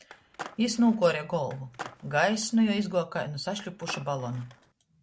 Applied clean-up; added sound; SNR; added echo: none; Skateboard; 17 dB; none.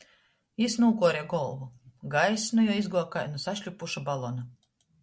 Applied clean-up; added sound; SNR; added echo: none; none; none; none.